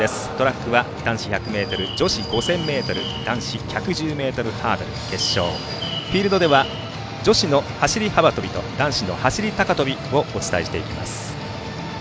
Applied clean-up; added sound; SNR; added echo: none; Bird; 11 dB; none.